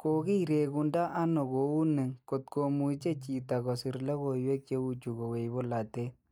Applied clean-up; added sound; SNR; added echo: neural mask model DeepFilterNet 3.